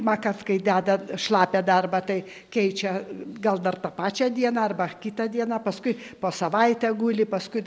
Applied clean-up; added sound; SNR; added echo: none; none; none; none.